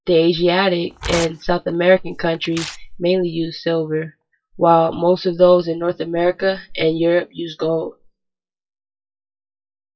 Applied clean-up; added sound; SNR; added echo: classical method WPE with log-MMSE.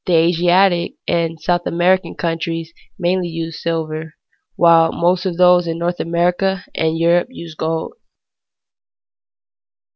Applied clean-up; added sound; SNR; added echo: none; none; none; none.